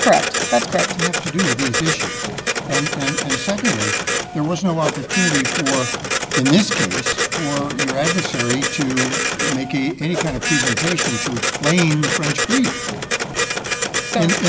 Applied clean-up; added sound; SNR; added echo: none; Printer; 0 dB; none.